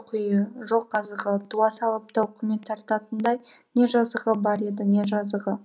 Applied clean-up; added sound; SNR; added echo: none; none; none; none.